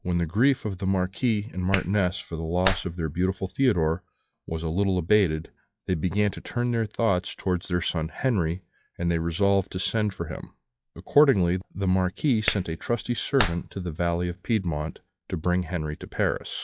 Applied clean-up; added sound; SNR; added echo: classical method log-MMSE.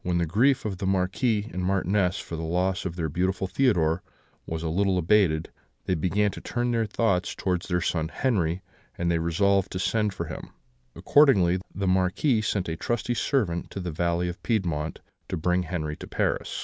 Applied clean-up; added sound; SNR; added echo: none; none; none; none.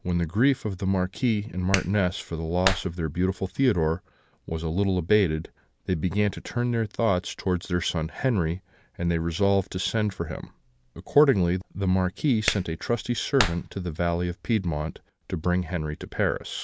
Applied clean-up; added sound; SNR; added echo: none; Clapping; 7 dB; none.